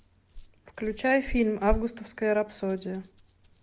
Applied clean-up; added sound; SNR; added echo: none; Rattle; 9 dB; none.